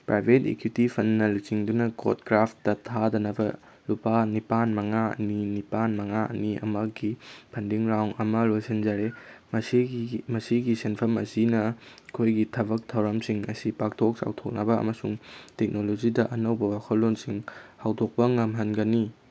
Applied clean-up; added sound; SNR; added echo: none; none; none; none.